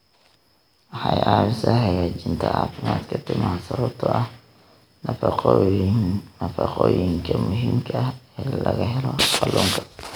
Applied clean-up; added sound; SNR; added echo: none; none; none; none.